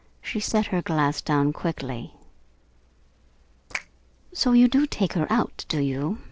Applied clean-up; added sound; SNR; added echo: neural separator model SepFormer DNS4.